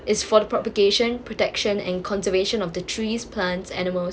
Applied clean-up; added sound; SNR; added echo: none; none; none; none.